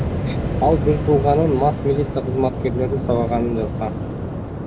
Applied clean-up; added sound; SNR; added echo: none; Waves, surf; 2 dB; none.